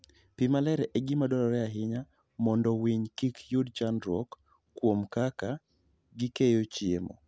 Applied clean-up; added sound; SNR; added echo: none; none; none; none.